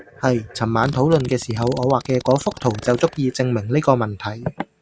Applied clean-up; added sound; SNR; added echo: none; Fart; 17 dB; none.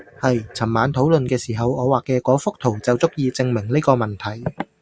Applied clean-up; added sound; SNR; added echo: none; none; none; none.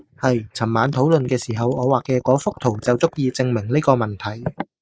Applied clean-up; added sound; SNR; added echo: neural mask model Resemble Enhance denoiser.